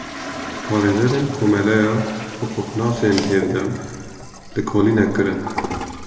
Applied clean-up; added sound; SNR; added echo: none; Toilet flush; 11 dB; reverberation time 2.1 s.